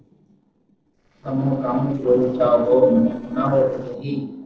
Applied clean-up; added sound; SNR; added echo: neural separator model SepFormer DNS4.